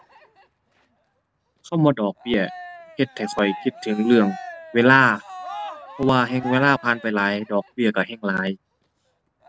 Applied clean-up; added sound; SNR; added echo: none; Cheering; 16 dB; none.